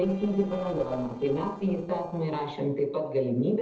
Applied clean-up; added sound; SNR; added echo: neural separator model SepFormer DNS4.